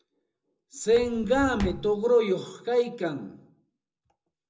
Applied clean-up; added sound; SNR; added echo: none; Walk, footsteps; 10 dB; reverberation time 0.2 s.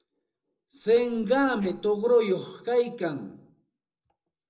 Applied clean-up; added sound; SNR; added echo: neural separator model SepFormer DNS4.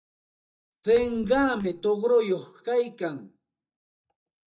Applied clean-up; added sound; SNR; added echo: neural mask model DeepFilterNet 3.